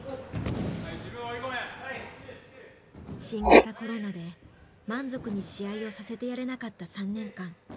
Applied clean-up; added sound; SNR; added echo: none; Writing; -4 dB; none.